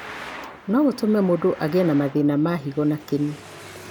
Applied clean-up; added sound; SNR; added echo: none; Traffic noise, roadway noise; 18 dB; none.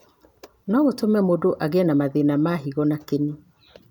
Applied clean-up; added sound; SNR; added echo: none; none; none; none.